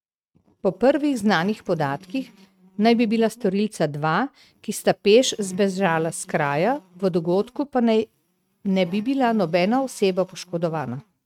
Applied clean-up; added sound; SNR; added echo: neural mask model RNNoise.